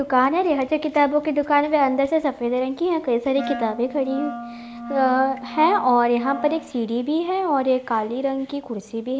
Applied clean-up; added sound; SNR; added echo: none; Wind instrument, woodwind instrument; 12 dB; none.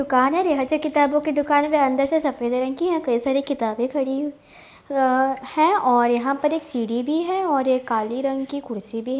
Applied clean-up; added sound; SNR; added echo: none; none; none; none.